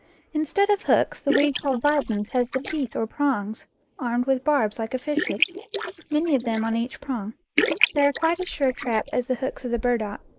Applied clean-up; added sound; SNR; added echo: neural mask model Resemble Enhance denoiser.